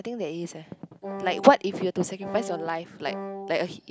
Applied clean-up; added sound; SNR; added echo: none; Wind instrument, woodwind instrument; 10 dB; none.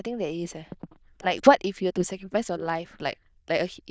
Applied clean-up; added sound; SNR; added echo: neural diffusion model UNIVERSE++.